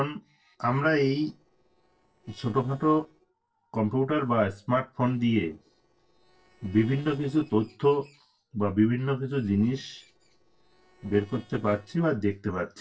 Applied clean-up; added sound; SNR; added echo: neural separator model SepFormer DNS4.